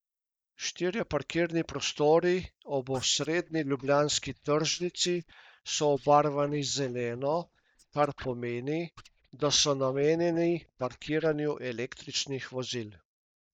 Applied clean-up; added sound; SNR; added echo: neural mask model DeepFilterNet 3.